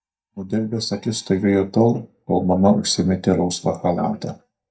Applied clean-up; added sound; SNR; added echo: neural mask model DeepFilterNet 3.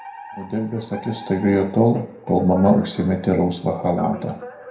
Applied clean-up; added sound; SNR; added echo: none; Alarm; 18 dB; reverberation time 0.4 s.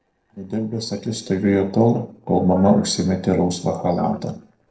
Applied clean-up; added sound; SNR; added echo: neural separator model SepFormer DNS4.